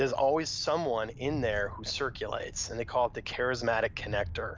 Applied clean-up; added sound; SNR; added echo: none; Train; 13 dB; none.